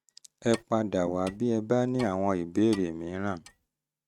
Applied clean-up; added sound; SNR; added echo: neural mask model RNNoise.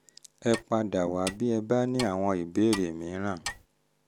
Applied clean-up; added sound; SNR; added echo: none; Clock; 15 dB; none.